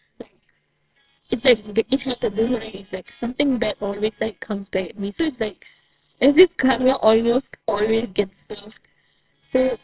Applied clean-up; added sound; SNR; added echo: neural separator model SepFormer WHAMR!.